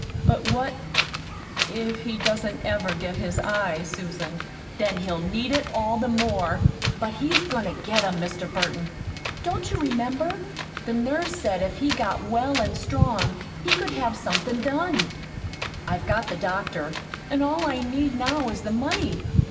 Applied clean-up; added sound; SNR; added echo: none; Wind; 2 dB; reverberation time 0.8 s.